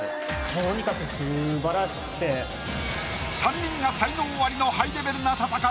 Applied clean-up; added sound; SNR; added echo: none; none; none; none.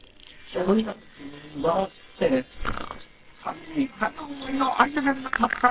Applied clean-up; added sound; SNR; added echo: neural separator model SepFormer WHAMR!.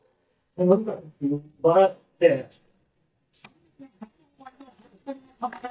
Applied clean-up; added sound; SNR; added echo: neural mask model DeepFilterNet 3.